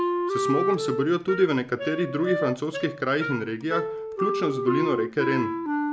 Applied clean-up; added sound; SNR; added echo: none; Wind instrument, woodwind instrument; 2 dB; none.